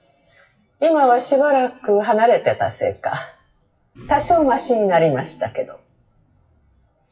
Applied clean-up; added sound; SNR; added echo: classical method WPE with log-MMSE.